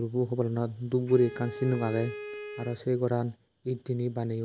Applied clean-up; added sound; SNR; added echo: none; Bowed string instrument; 12 dB; none.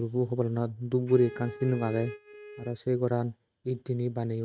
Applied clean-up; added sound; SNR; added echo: neural mask model RNNoise.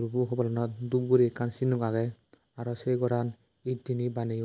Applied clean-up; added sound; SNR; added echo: none; none; none; none.